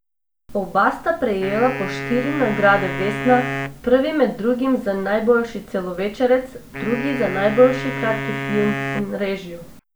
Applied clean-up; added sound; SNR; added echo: none; Wind instrument, woodwind instrument; 8 dB; none.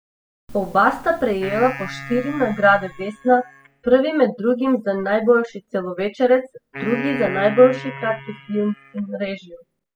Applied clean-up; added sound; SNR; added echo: classical method spectral subtraction.